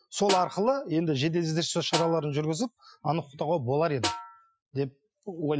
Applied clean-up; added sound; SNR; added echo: classical method Wiener filter.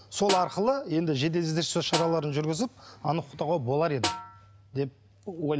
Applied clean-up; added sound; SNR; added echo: none; Snare drum; 8 dB; none.